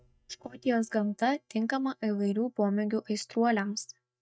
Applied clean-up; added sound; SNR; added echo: neural mask model DeepFilterNet 3.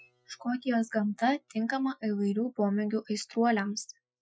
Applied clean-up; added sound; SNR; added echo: classical method Wiener filter.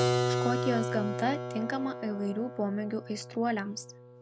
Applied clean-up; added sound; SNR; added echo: none; Keyboard (musical); 1 dB; none.